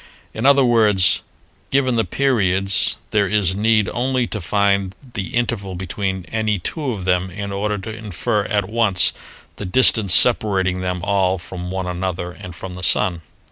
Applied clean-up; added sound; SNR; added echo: none; none; none; none.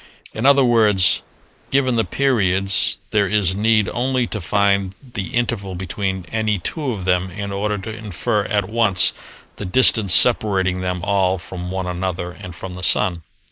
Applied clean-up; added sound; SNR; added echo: neural mask model Resemble Enhance denoiser.